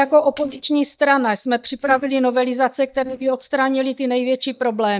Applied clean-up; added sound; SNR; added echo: neural mask model DeepFilterNet 3.